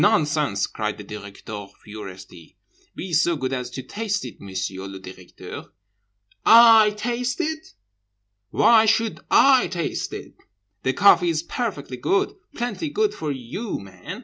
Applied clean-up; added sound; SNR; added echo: none; none; none; none.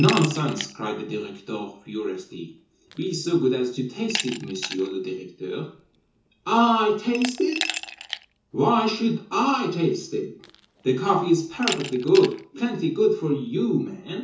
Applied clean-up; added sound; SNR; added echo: none; Glass; 13 dB; reverberation time 0.6 s.